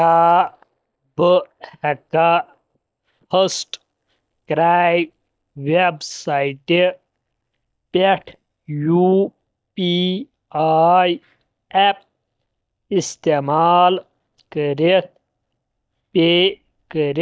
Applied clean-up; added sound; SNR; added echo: neural mask model DeepFilterNet 3.